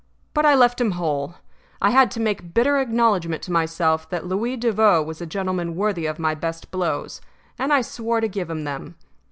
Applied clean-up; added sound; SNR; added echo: none; none; none; none.